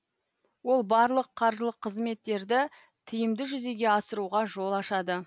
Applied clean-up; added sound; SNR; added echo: none; none; none; none.